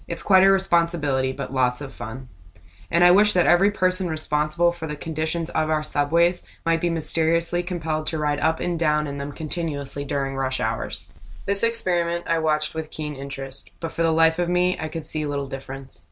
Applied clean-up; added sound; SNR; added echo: none; none; none; none.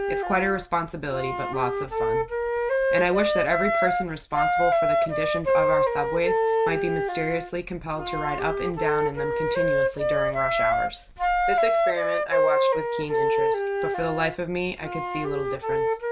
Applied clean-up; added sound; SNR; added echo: none; Wind instrument, woodwind instrument; -4 dB; none.